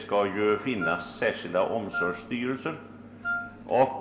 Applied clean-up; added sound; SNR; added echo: none; Wind instrument, woodwind instrument; 6 dB; reverberation time 1.8 s.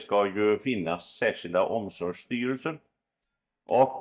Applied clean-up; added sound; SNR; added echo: neural mask model DeepFilterNet 3.